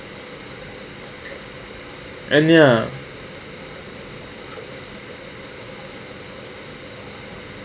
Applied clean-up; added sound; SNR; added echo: none; none; none; none.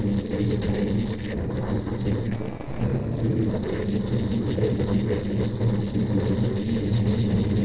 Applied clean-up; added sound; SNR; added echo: neural separator model SepFormer DNS4.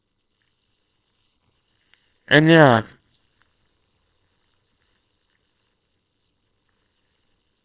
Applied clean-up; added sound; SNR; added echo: neural separator model SepFormer WHAMR!.